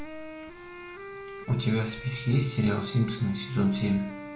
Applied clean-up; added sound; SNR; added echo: none; Wind instrument, woodwind instrument; 14 dB; reverberation time 0.4 s.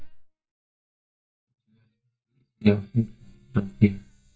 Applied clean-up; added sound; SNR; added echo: neural mask model DeepFilterNet 3.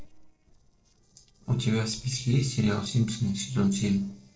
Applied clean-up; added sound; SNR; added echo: neural separator model SepFormer DNS4.